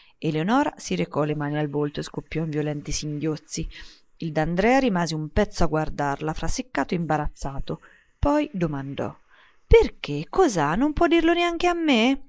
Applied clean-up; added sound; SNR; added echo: neural mask model Resemble Enhance denoiser.